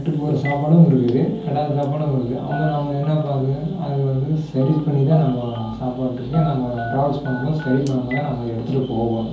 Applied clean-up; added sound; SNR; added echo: none; Telephone; 17 dB; reverberation time 0.5 s.